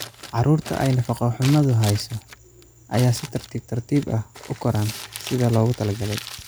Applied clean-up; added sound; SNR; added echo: none; Crumpling, crinkling; 15 dB; none.